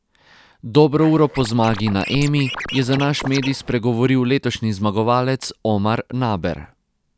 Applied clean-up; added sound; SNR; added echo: none; Scratching (performance technique); 12 dB; none.